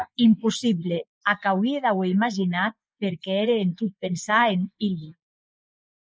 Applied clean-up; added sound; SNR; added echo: neural mask model Resemble Enhance denoiser.